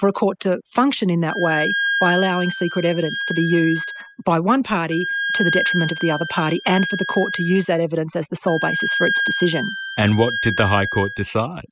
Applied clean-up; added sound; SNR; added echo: classical method spectral subtraction.